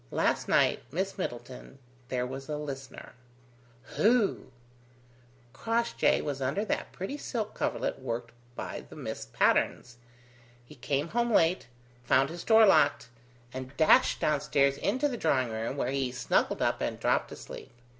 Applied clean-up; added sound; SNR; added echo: none; none; none; none.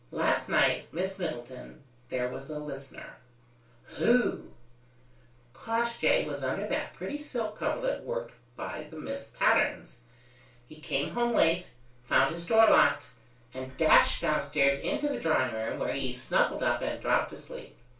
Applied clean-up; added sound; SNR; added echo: none; none; none; reverberation time 0.2 s.